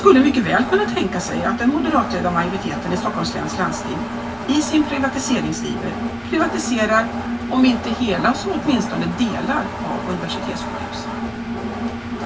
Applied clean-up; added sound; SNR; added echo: none; Engine; 5 dB; reverberation time 0.2 s.